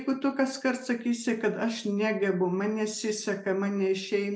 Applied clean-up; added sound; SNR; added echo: none; none; none; none.